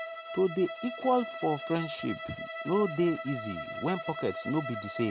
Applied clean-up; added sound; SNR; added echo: none; Bowed string instrument; 9 dB; none.